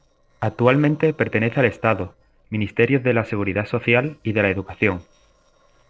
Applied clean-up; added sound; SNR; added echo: neural separator model SepFormer DNS4.